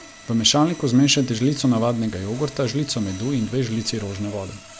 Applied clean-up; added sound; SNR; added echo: none; Sawing; 19 dB; none.